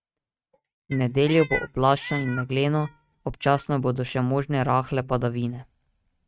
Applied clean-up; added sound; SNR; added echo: neural mask model RNNoise.